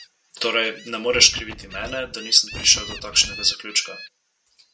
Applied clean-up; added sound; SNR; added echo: none; Gull, seagull + Wind; 15 dB; none.